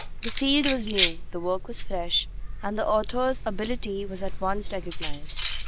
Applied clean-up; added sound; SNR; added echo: none; Keys jangling; 1 dB; none.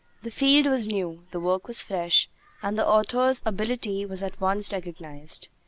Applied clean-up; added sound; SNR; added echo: none; none; none; none.